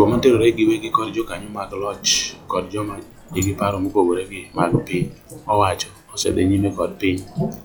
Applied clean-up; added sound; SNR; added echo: classical method log-MMSE.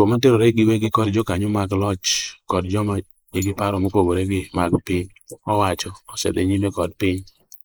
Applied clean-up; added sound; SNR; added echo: neural mask model Resemble Enhance denoiser.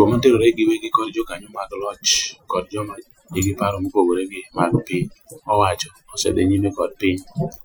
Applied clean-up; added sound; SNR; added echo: classical method Wiener filter.